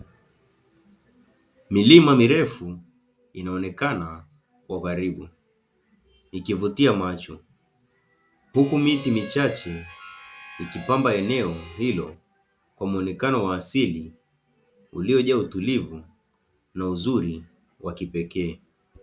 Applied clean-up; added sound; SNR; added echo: none; Harmonica; 17 dB; none.